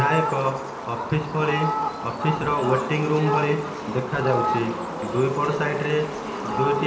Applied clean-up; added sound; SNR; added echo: none; Fowl; 4 dB; reverberation time 0.9 s.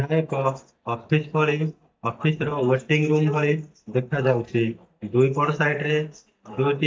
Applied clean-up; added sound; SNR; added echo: neural mask model DeepFilterNet 3.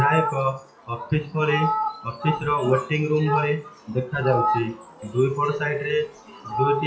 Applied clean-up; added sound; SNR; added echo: classical method WPE with log-MMSE.